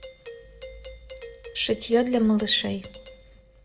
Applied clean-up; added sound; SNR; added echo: neural separator model SepFormer DNS4.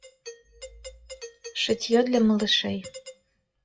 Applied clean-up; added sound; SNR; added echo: classical method WPE with log-MMSE.